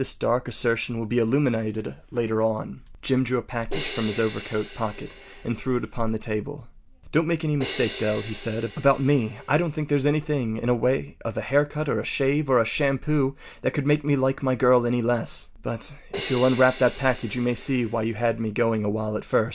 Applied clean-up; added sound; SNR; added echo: none; Crash cymbal; 12 dB; none.